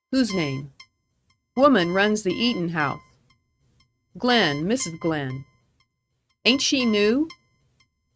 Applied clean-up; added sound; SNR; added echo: neural mask model RNNoise.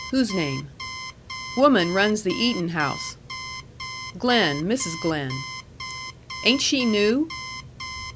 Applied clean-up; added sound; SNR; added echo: none; Alarm; 11 dB; none.